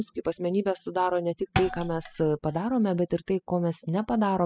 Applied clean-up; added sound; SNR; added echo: classical method spectral subtraction.